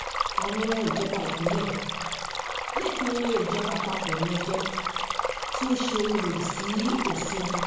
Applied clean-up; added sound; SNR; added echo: none; Stream; 1 dB; reverberation time 0.9 s.